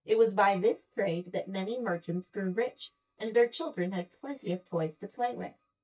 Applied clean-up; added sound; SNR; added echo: neural mask model DeepFilterNet 3.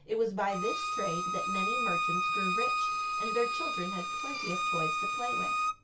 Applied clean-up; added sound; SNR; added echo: none; Bowed string instrument; -4 dB; reverberation time 0.2 s.